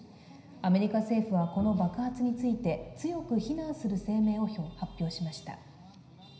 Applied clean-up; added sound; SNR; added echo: none; Bowed string instrument; 18 dB; reverberation time 0.9 s.